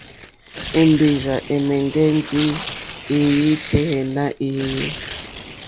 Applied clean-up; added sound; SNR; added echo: none; Tearing; 10 dB; none.